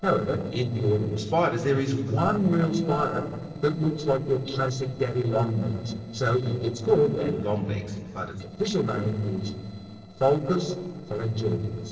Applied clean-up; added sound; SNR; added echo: neural separator model SepFormer DNS4.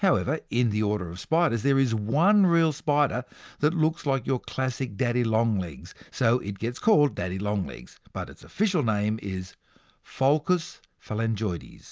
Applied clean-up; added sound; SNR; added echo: none; none; none; none.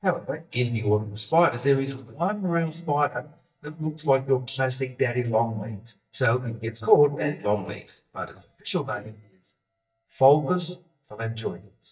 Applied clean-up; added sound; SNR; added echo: neural mask model DeepFilterNet 3.